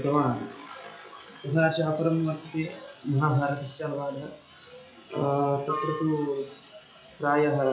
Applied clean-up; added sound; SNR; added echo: classical method WPE with log-MMSE.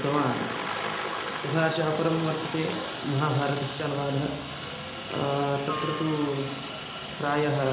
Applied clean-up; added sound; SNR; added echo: none; Aircraft; 6 dB; reverberation time 1.0 s.